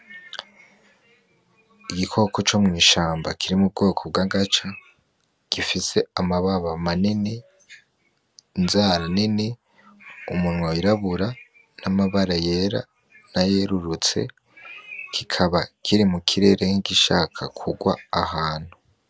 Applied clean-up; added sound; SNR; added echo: none; none; none; none.